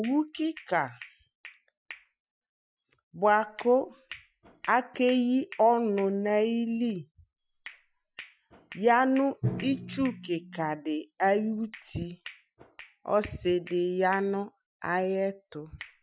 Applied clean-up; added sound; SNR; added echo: classical method Wiener filter.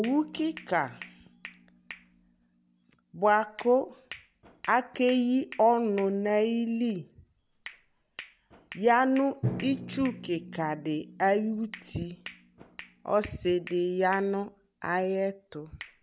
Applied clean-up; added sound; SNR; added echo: none; Drum + Hands; 15 dB; none.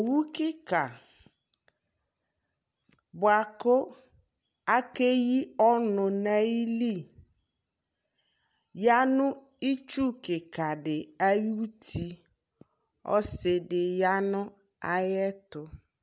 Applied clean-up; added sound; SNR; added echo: none; none; none; none.